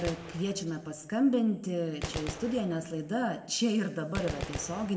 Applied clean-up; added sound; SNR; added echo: none; Gunshot, gunfire; 11 dB; reverberation time 0.9 s.